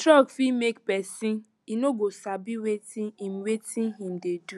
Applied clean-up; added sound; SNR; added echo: none; none; none; none.